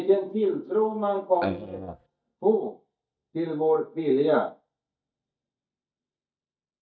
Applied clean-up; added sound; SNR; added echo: neural mask model DeepFilterNet 3.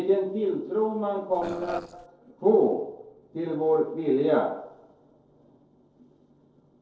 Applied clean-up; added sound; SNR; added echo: neural separator model SepFormer DNS4.